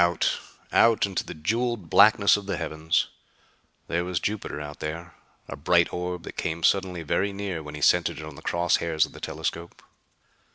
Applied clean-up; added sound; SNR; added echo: none; none; none; none.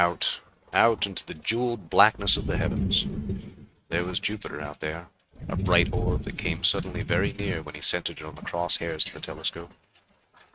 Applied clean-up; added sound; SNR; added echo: neural mask model RNNoise.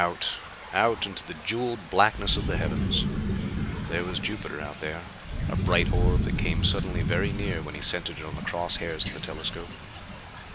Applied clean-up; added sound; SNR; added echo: none; Thunder / Rain; 0 dB; none.